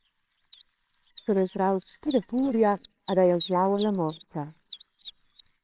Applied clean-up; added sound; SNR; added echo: neural separator model SepFormer WHAMR!.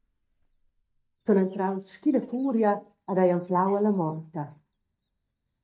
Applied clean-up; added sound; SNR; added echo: neural mask model DeepFilterNet 3.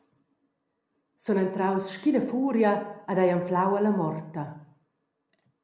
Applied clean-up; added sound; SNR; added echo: none; none; none; none.